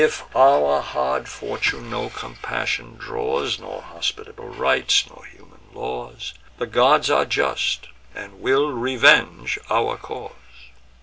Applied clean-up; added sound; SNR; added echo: none; none; none; none.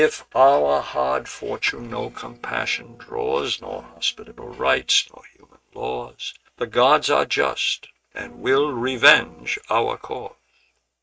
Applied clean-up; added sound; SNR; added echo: neural mask model RNNoise.